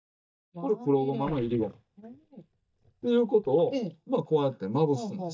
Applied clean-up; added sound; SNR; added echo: neural mask model DeepFilterNet 3.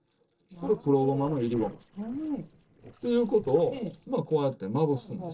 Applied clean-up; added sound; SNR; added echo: neural separator model SepFormer DNS4.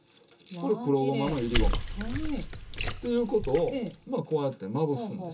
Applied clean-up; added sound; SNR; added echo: none; Water / Splash, splatter; 1 dB; reverberation time 0.2 s.